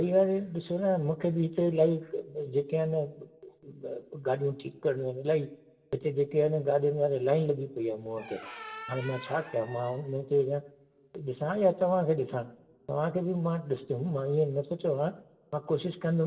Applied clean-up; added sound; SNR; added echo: none; Squeak; 16 dB; reverberation time 0.7 s.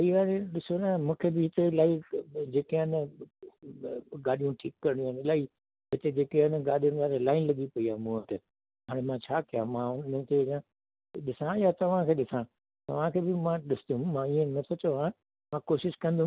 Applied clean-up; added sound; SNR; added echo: none; none; none; none.